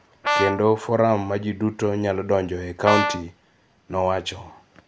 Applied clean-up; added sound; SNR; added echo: none; Brass instrument; 3 dB; none.